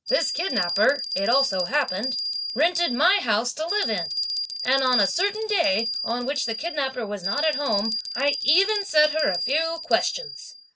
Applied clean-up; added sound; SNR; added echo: none; Bell; 3 dB; none.